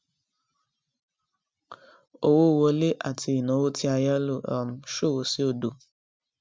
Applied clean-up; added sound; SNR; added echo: none; none; none; none.